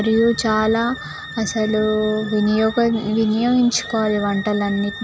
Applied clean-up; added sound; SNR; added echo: none; Wind instrument, woodwind instrument; 15 dB; none.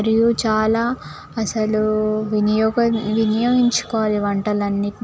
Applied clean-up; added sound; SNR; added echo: none; none; none; none.